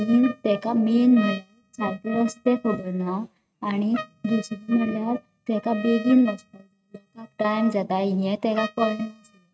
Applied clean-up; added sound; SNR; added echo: neural mask model RNNoise.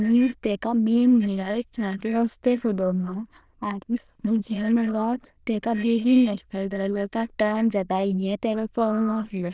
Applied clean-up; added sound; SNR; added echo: neural diffusion model UNIVERSE++.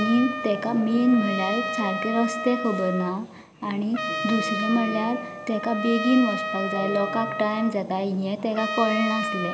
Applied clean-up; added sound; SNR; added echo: none; Trumpet; 6 dB; none.